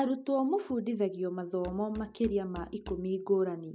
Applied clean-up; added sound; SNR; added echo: none; Musical instrument; 17 dB; none.